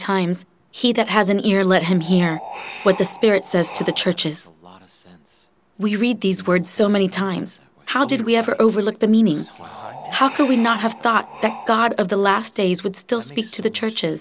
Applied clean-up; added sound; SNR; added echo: none; Wind; 16 dB; none.